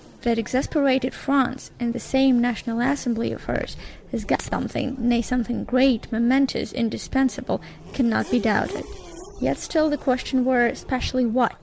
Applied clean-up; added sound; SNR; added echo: none; Race car, auto racing / Accelerating, revving, vroom; 17 dB; none.